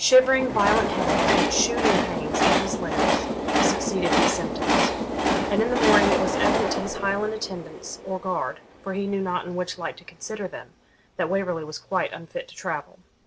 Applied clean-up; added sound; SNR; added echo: none; Train; -1 dB; none.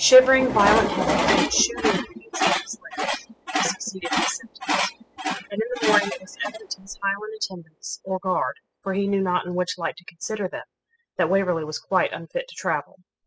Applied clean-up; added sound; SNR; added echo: classical method spectral subtraction.